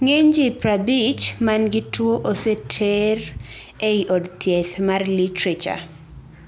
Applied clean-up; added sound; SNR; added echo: none; none; none; none.